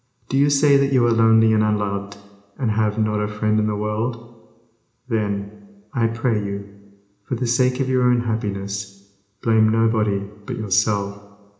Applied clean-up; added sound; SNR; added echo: none; none; none; reverberation time 0.8 s.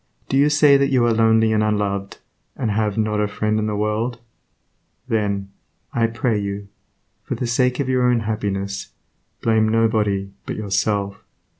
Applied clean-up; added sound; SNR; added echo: none; none; none; none.